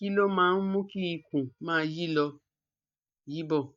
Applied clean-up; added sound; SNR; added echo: neural mask model DeepFilterNet 3.